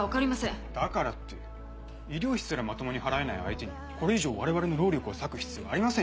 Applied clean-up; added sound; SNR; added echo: none; none; none; none.